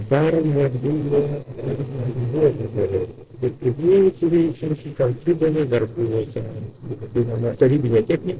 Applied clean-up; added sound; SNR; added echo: neural separator model SepFormer DNS4.